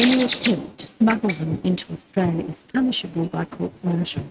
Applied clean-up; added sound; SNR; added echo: neural mask model RNNoise.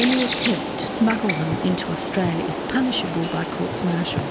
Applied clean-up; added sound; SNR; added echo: none; Bird; 1 dB; none.